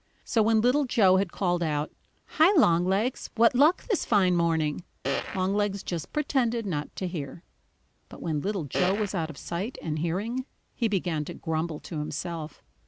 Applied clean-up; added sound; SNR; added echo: none; Fart; 8 dB; none.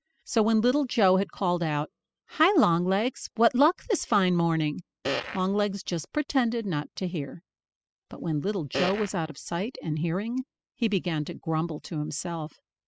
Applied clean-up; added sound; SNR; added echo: classical method spectral subtraction.